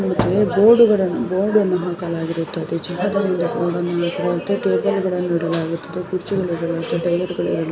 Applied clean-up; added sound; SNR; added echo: none; Thump, thud; 8 dB; none.